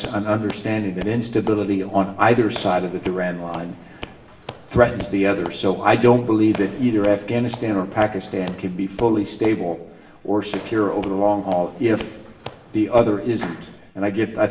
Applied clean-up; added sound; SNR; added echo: none; Squeak / Walk, footsteps; 18 dB; reverberation time 0.8 s.